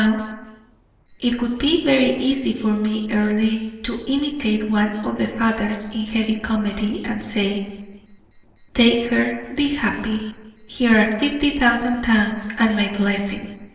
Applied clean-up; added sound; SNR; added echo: neural separator model SepFormer DNS4.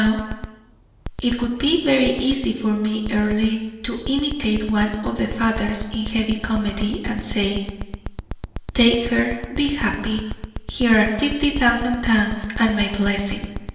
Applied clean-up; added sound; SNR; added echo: none; Alarm; 7 dB; reverberation time 1.0 s.